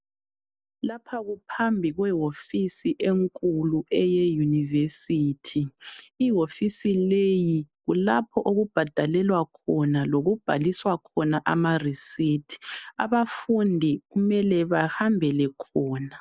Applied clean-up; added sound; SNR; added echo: none; none; none; none.